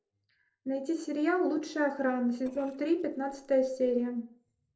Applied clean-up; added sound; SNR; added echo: neural separator model SepFormer DNS4.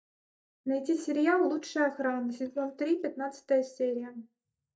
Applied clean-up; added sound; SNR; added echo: neural mask model DeepFilterNet 3.